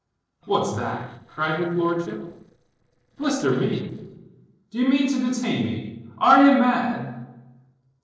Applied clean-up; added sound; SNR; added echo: neural separator model SepFormer DNS4.